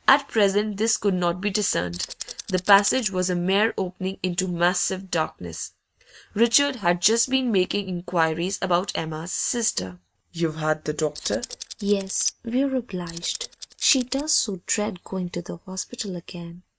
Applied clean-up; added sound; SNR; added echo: neural mask model RNNoise.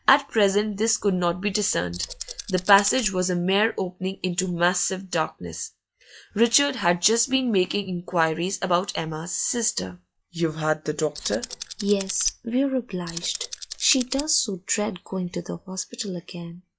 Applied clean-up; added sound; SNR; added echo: classical method log-MMSE.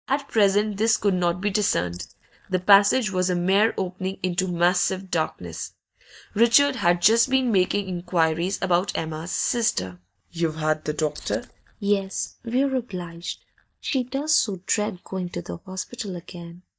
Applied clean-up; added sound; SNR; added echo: neural mask model DeepFilterNet 3.